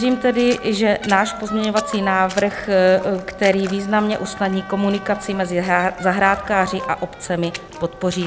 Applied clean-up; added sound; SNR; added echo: none; Water / Splash, splatter + Wind instrument, woodwind instrument; 14 dB; none.